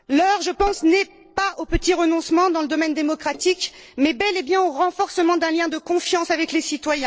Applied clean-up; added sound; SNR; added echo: neural separator model SepFormer DNS4.